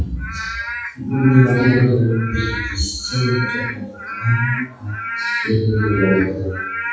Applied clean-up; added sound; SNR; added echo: classical method WPE with log-MMSE.